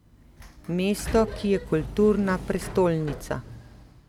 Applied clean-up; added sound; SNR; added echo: none; Sliding door; 12 dB; none.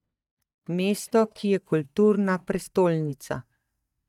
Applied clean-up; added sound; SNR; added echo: neural mask model DeepFilterNet 3.